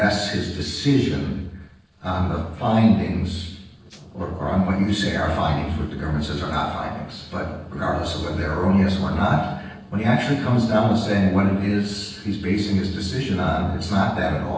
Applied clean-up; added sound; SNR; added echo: neural separator model SepFormer DNS4.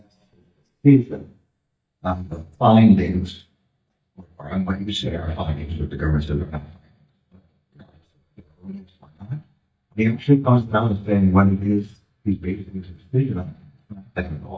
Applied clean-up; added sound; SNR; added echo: neural mask model DeepFilterNet 3.